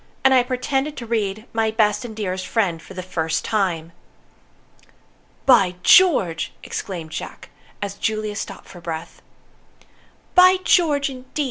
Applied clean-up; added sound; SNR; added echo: none; none; none; none.